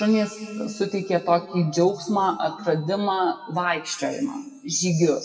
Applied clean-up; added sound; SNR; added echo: classical method WPE with log-MMSE.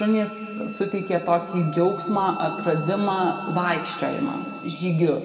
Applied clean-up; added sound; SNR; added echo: none; Wind instrument, woodwind instrument; 14 dB; reverberation time 2.1 s.